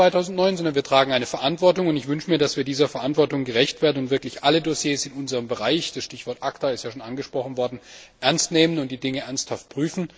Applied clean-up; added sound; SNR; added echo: none; none; none; none.